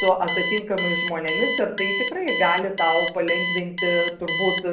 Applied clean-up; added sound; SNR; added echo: none; Alarm; 0 dB; reverberation time 0.5 s.